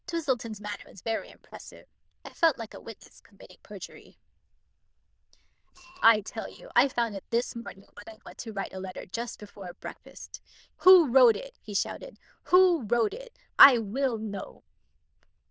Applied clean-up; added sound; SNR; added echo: neural diffusion model UNIVERSE++.